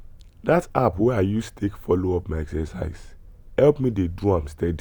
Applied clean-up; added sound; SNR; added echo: none; Boat, Water vehicle; 20 dB; none.